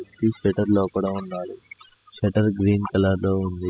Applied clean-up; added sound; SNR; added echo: classical method spectral subtraction.